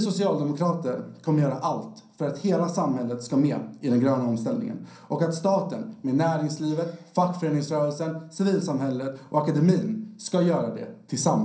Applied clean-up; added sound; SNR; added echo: none; none; none; reverberation time 0.6 s.